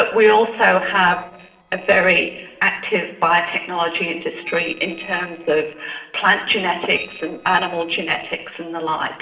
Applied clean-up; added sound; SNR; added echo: neural separator model SepFormer DNS4.